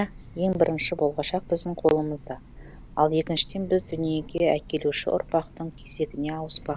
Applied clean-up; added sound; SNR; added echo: none; Train; 19 dB; none.